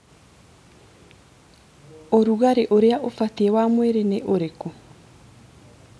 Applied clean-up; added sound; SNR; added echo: none; none; none; none.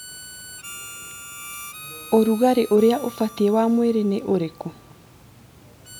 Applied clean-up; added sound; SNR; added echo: none; Harmonica; 18 dB; none.